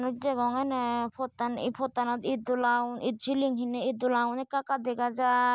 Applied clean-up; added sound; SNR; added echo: none; none; none; none.